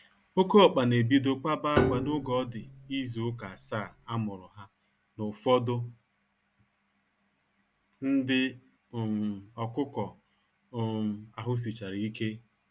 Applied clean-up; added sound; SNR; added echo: none; Piano; 4 dB; none.